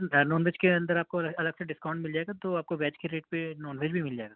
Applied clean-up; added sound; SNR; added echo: none; none; none; none.